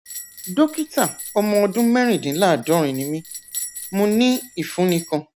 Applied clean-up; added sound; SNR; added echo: none; Bell; 13 dB; none.